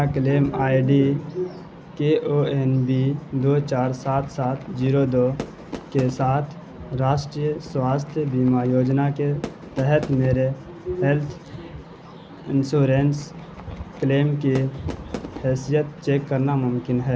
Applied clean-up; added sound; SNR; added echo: none; Fireworks; 16 dB; none.